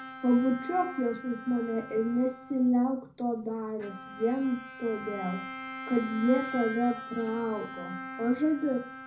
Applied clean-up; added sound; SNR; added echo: none; Bowed string instrument; 12 dB; reverberation time 0.4 s.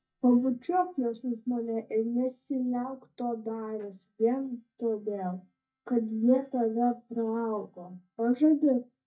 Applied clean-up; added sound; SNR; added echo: neural mask model DeepFilterNet 3.